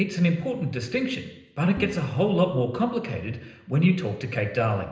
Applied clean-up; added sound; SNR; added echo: none; Bowed string instrument; 14 dB; reverberation time 0.9 s.